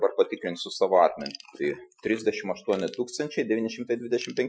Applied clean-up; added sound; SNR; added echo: classical method Wiener filter.